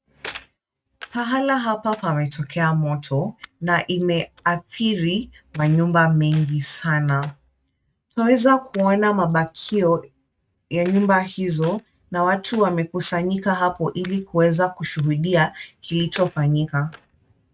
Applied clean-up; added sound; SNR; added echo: neural mask model RNNoise.